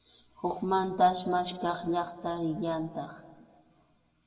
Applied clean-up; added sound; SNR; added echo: none; none; none; reverberation time 1.2 s.